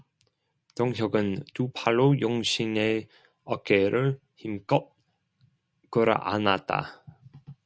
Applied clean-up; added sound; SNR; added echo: none; none; none; none.